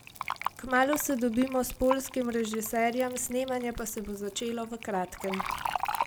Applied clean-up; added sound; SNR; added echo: none; Fill (with liquid); 8 dB; none.